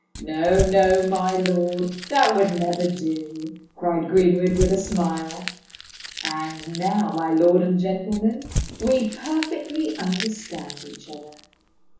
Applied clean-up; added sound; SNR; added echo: none; Crumpling, crinkling / Crushing; 11 dB; reverberation time 0.7 s.